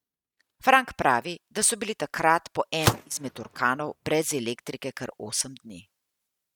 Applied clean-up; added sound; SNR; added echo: neural mask model RNNoise.